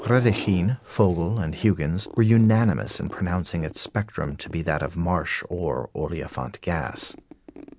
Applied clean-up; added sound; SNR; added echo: none; Zipper (clothing); 18 dB; none.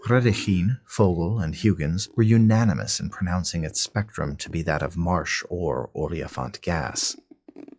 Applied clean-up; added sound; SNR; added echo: classical method log-MMSE.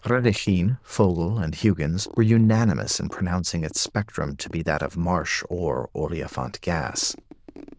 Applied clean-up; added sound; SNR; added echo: neural diffusion model UNIVERSE++.